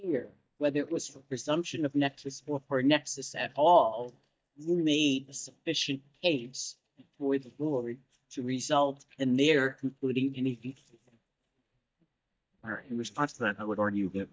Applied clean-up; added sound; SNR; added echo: neural mask model DeepFilterNet 3.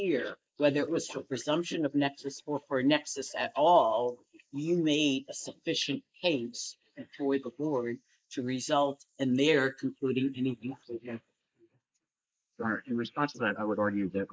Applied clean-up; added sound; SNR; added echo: neural mask model Resemble Enhance denoiser.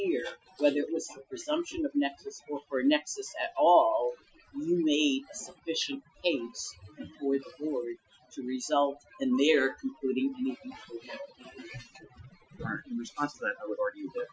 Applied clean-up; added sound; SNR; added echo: classical method Wiener filter.